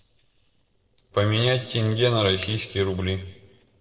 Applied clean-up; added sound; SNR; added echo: neural separator model SepFormer DNS4.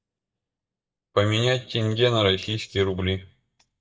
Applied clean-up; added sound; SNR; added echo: neural mask model DeepFilterNet 3.